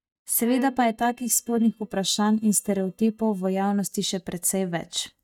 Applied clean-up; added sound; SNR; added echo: neural mask model DeepFilterNet 3.